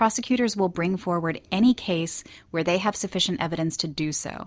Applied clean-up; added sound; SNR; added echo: none; none; none; none.